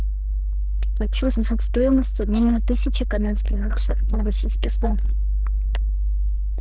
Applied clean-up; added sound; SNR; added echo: neural diffusion model UNIVERSE++.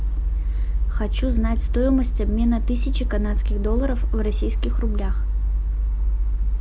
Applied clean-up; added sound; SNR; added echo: none; none; none; none.